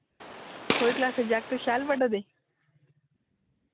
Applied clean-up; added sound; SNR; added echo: none; Gunshot, gunfire; 4 dB; none.